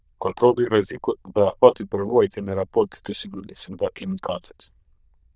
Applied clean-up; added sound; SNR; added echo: neural diffusion model UNIVERSE++.